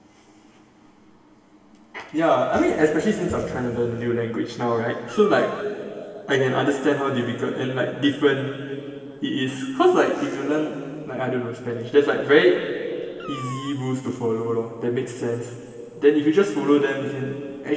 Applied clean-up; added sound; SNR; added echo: none; Meow; 17 dB; reverberation time 2.3 s.